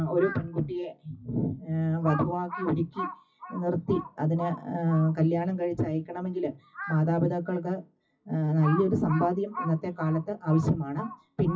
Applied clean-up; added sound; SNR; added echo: classical method WPE with log-MMSE.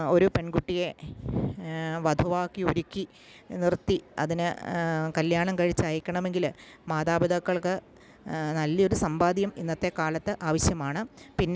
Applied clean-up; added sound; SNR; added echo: none; none; none; none.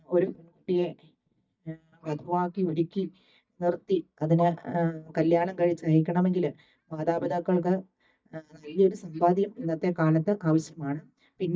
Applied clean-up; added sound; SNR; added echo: neural mask model DeepFilterNet 3.